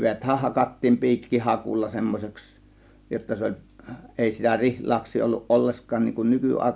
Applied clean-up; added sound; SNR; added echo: none; none; none; none.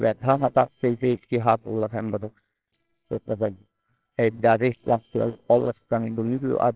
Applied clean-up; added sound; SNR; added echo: neural separator model SepFormer WHAMR!.